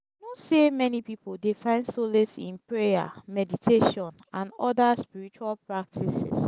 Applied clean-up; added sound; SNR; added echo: none; none; none; none.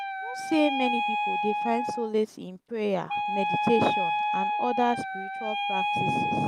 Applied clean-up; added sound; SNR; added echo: none; Wind instrument, woodwind instrument; 0 dB; none.